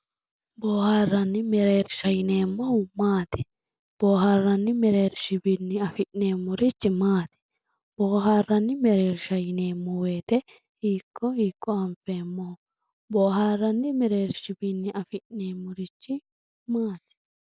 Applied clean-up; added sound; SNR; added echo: none; none; none; none.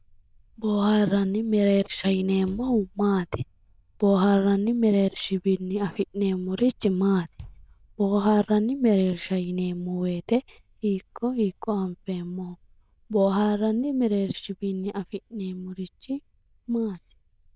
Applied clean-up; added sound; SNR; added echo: neural diffusion model UNIVERSE++.